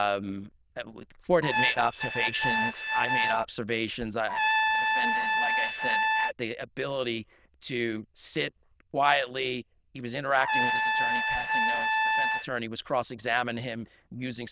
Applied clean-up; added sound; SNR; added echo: neural diffusion model UNIVERSE++.